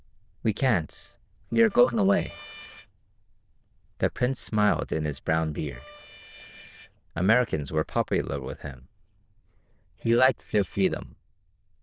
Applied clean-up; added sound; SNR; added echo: neural diffusion model UNIVERSE++.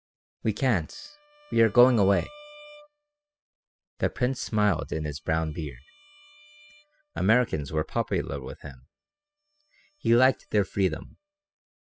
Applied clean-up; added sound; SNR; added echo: classical method spectral subtraction.